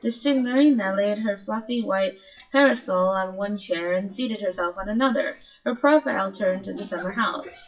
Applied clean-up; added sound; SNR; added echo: classical method WPE with log-MMSE.